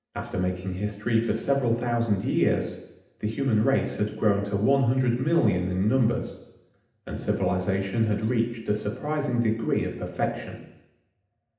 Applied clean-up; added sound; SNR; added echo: none; none; none; reverberation time 0.8 s.